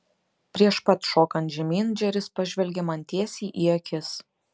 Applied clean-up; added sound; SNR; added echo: none; none; none; none.